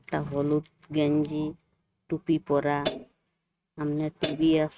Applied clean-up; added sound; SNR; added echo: neural mask model RNNoise.